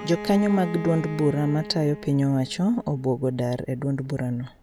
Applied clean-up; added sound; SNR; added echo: none; Bowed string instrument; 14 dB; none.